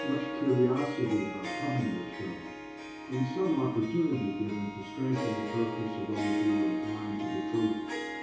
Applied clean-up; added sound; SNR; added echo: none; Harp; 4 dB; reverberation time 0.6 s.